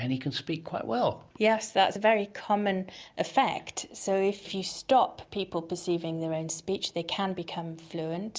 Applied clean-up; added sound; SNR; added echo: none; none; none; none.